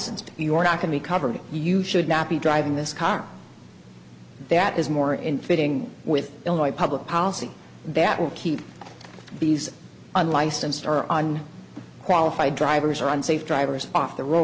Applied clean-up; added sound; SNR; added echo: none; none; none; none.